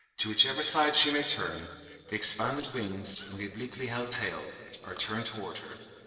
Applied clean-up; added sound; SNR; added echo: neural separator model SepFormer DNS4.